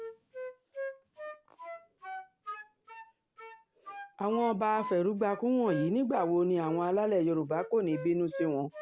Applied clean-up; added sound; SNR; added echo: none; Wind instrument, woodwind instrument; 13 dB; none.